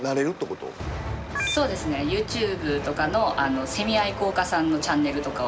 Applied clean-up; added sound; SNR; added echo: none; Truck; 18 dB; none.